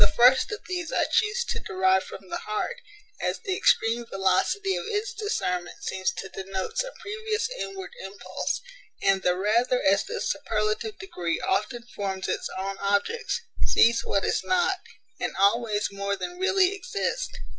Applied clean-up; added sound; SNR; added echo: none; none; none; none.